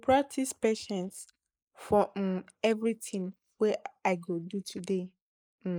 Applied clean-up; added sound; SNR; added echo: neural mask model Resemble Enhance denoiser.